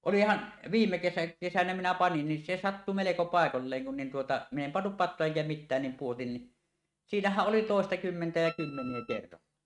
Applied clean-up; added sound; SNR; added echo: neural mask model RNNoise.